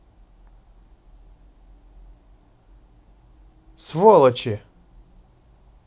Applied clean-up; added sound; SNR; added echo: none; none; none; none.